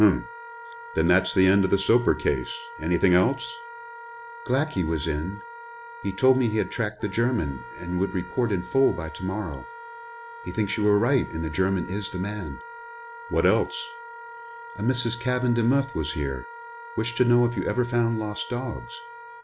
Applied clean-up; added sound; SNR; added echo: none; Wind instrument, woodwind instrument; 15 dB; none.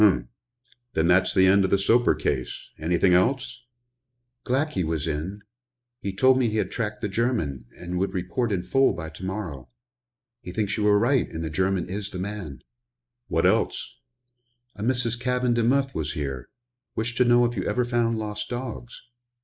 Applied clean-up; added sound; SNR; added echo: neural mask model Resemble Enhance denoiser.